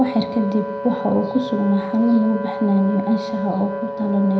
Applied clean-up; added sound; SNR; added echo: none; Wind instrument, woodwind instrument; 8 dB; reverberation time 0.7 s.